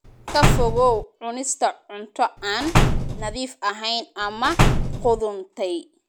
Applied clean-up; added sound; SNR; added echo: none; Slam; -4 dB; none.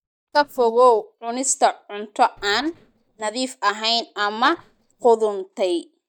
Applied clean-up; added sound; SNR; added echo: neural mask model DeepFilterNet 3.